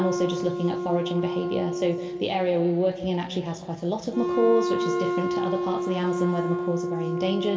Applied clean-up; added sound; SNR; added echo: none; Wind instrument, woodwind instrument; 3 dB; reverberation time 2.3 s.